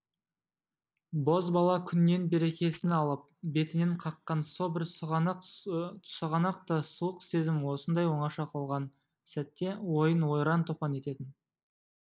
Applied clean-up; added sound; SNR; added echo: neural mask model Resemble Enhance denoiser.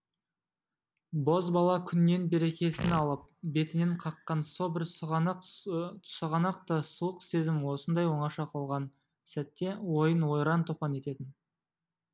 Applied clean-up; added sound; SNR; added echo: none; Fart; 7 dB; none.